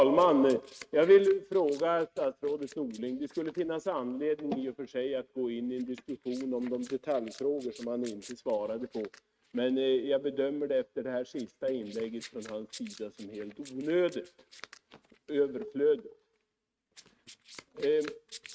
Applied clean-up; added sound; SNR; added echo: neural mask model RNNoise.